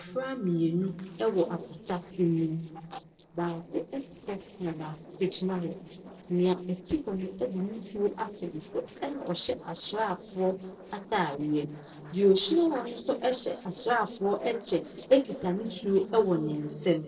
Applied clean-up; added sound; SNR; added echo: neural separator model SepFormer DNS4.